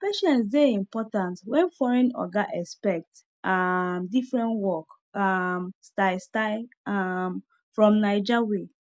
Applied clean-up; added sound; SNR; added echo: none; none; none; none.